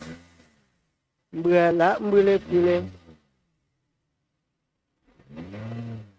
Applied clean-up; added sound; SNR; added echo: neural mask model RNNoise.